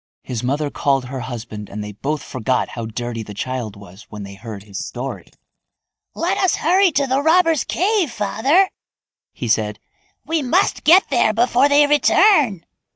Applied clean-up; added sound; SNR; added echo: neural mask model DeepFilterNet 3.